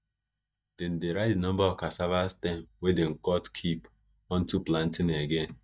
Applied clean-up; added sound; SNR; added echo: neural mask model DeepFilterNet 3.